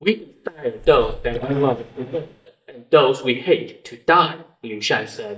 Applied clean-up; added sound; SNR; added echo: neural mask model DeepFilterNet 3.